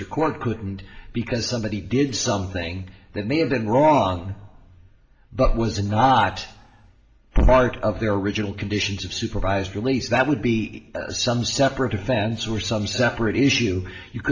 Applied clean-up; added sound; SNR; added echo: none; none; none; reverberation time 0.6 s.